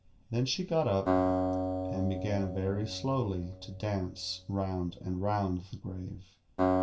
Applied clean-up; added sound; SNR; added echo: none; Acoustic guitar; 2 dB; reverberation time 0.2 s.